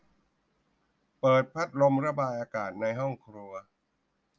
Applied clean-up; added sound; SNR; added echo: none; none; none; none.